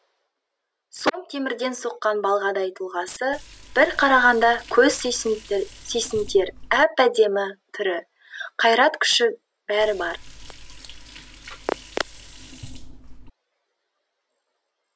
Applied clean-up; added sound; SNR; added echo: none; Liquid; 16 dB; none.